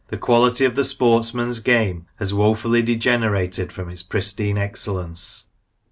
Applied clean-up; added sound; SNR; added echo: none; none; none; none.